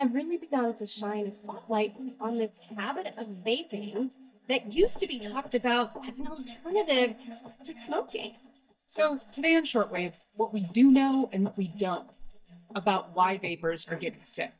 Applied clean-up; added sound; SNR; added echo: neural mask model DeepFilterNet 3.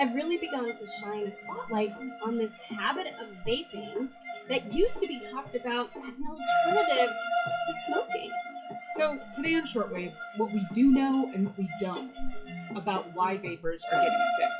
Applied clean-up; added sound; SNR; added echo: classical method WPE with log-MMSE.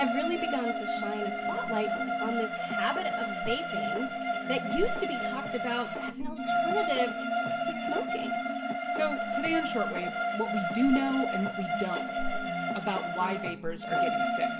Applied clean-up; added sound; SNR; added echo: none; Bowed string instrument; -1 dB; reverberation time 0.7 s.